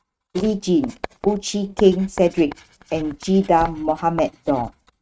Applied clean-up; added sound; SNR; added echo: neural mask model RNNoise.